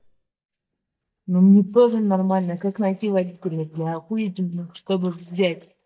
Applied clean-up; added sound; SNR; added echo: neural mask model DeepFilterNet 3.